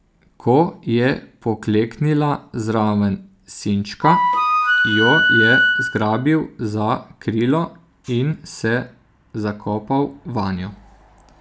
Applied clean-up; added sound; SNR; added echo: none; Wind instrument, woodwind instrument; -4 dB; none.